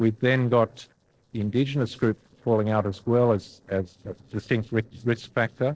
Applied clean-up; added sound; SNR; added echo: neural separator model SepFormer DNS4.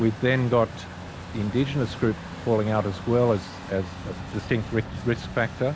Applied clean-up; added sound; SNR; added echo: none; Truck; 11 dB; none.